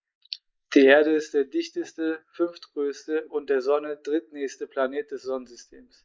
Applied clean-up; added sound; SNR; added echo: neural mask model Resemble Enhance denoiser.